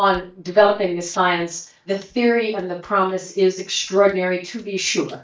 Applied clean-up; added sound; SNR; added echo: neural mask model DeepFilterNet 3.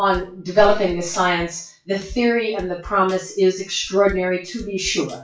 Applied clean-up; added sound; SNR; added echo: classical method WPE with log-MMSE.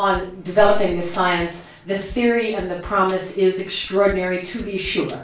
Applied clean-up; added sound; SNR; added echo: none; Drum kit; 20 dB; reverberation time 0.3 s.